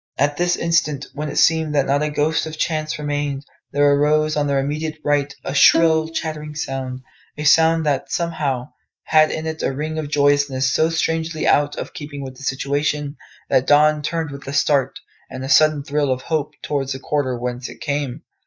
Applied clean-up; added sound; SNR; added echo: neural mask model DeepFilterNet 3.